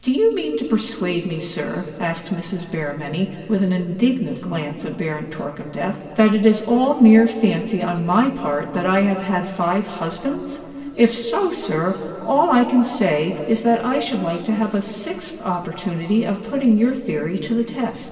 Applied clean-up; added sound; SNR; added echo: none; none; none; reverberation time 2.7 s.